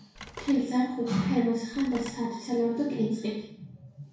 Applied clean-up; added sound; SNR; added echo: none; Telephone; 19 dB; reverberation time 0.6 s.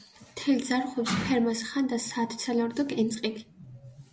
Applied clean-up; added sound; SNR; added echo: none; none; none; none.